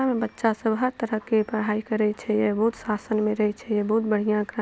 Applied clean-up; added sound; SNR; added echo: none; none; none; none.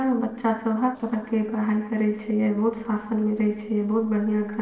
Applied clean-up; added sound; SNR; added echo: neural separator model SepFormer DNS4.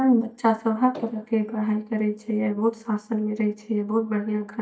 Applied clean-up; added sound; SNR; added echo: neural mask model DeepFilterNet 3.